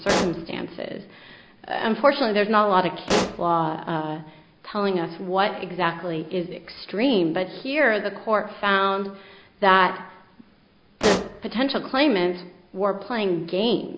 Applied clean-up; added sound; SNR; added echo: none; Explosion; 5 dB; none.